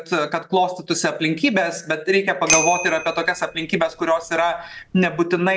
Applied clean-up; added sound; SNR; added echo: none; Bicycle bell; 7 dB; none.